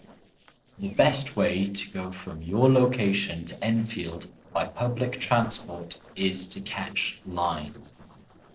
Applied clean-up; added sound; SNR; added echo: neural separator model SepFormer DNS4.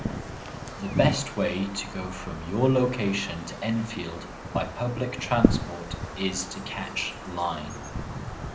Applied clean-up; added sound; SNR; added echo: none; Wind; 3 dB; reverberation time 0.4 s.